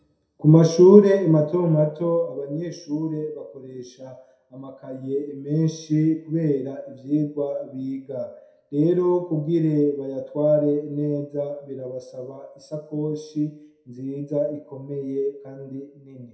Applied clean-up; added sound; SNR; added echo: none; none; none; reverberation time 0.5 s.